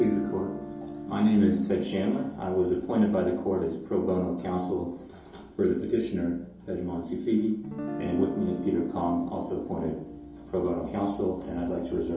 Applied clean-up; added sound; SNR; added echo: none; Guitar; 14 dB; reverberation time 2.8 s.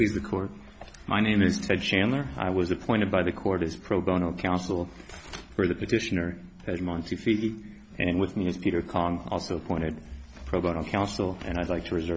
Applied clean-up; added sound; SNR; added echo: none; none; none; none.